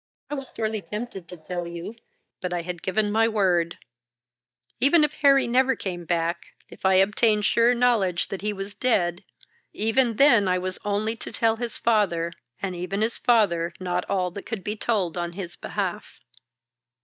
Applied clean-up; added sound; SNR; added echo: neural mask model DeepFilterNet 3.